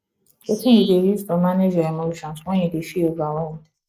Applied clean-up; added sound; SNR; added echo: neural mask model Resemble Enhance denoiser.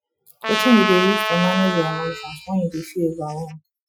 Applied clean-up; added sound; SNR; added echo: classical method Wiener filter.